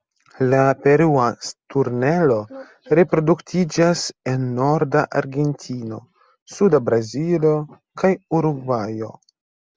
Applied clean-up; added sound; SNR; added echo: none; none; none; none.